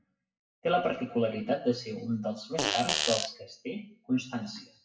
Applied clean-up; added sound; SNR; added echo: classical method WPE with log-MMSE.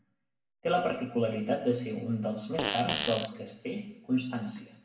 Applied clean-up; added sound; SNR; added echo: none; Fart; -1 dB; reverberation time 0.8 s.